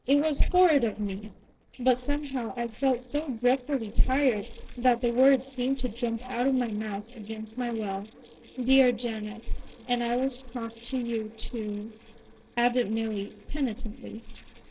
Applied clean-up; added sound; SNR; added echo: neural separator model SepFormer DNS4.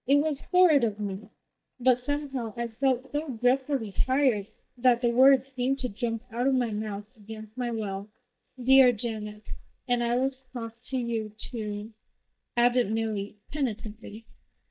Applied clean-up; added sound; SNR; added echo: neural mask model DeepFilterNet 3.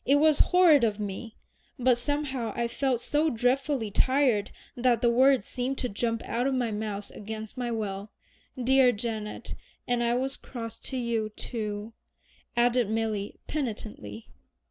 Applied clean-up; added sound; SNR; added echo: none; none; none; none.